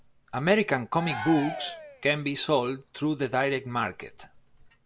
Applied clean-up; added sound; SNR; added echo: none; Cheering; 11 dB; none.